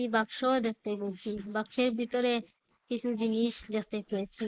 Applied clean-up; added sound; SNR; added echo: neural mask model Resemble Enhance denoiser.